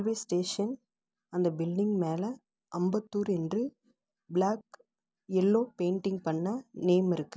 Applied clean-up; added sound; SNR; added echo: none; none; none; none.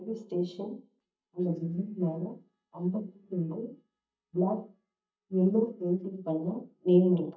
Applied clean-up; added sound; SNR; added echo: neural mask model DeepFilterNet 3.